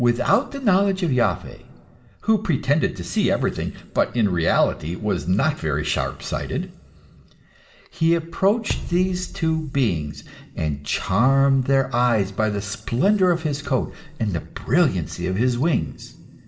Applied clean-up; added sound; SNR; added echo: none; Bass drum; 11 dB; reverberation time 2.1 s.